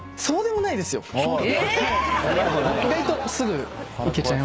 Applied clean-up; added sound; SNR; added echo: none; none; none; none.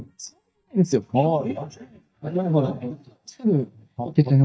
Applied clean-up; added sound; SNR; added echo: neural mask model DeepFilterNet 3.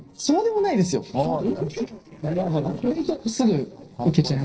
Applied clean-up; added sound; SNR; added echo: neural separator model SepFormer DNS4.